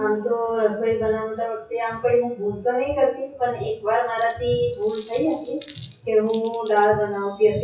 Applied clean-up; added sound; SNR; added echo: classical method WPE with log-MMSE.